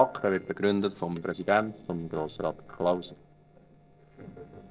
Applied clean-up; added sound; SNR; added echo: neural separator model SepFormer DNS4.